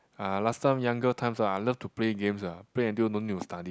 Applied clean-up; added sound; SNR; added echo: none; none; none; none.